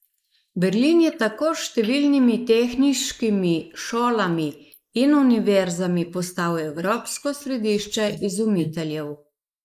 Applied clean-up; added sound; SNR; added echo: neural mask model Resemble Enhance denoiser.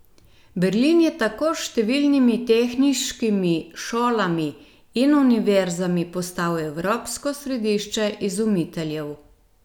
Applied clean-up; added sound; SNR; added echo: none; none; none; none.